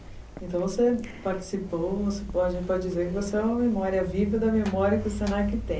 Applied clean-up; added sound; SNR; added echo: none; none; none; none.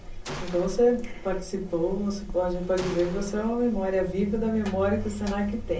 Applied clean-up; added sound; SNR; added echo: none; Gunshot, gunfire; 18 dB; reverberation time 0.2 s.